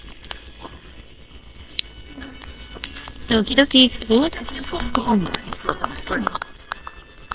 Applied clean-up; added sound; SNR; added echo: neural separator model SepFormer WHAMR!.